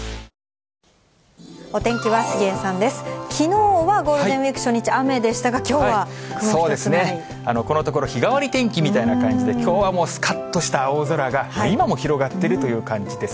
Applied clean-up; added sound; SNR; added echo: none; none; none; none.